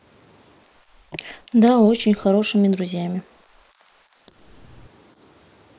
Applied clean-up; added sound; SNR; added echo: neural mask model Resemble Enhance denoiser.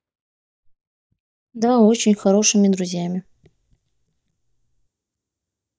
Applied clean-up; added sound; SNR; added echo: neural mask model DeepFilterNet 3.